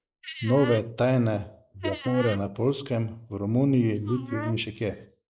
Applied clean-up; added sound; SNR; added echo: neural mask model Resemble Enhance denoiser.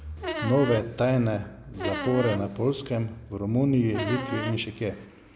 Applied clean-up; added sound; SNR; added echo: none; Squeak; 8 dB; none.